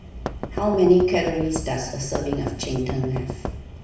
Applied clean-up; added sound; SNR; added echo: none; Knock; 9 dB; reverberation time 0.7 s.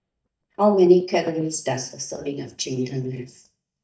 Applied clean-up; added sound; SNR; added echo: neural mask model DeepFilterNet 3.